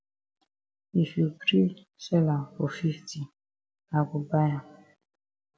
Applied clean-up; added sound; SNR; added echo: none; none; none; none.